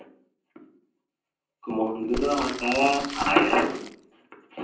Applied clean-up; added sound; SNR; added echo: none; Crumpling, crinkling; 10 dB; reverberation time 0.6 s.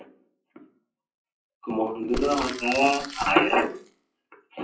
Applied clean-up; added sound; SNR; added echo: classical method WPE with log-MMSE.